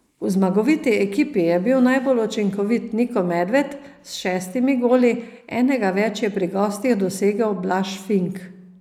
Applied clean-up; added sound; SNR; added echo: neural mask model Resemble Enhance denoiser.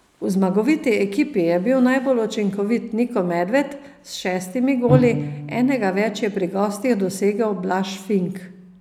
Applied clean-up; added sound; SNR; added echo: none; Bowed string instrument; 7 dB; none.